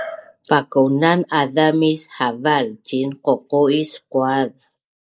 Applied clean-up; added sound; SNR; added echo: neural mask model Resemble Enhance denoiser.